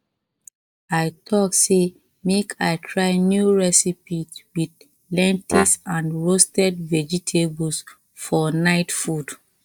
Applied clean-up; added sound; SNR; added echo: neural mask model DeepFilterNet 3.